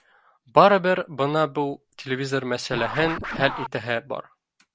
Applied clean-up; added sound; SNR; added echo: none; Scratching (performance technique); 11 dB; none.